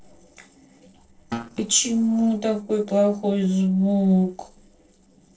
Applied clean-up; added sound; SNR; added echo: neural separator model SepFormer DNS4.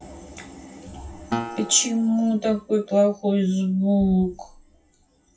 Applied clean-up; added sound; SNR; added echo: classical method WPE with log-MMSE.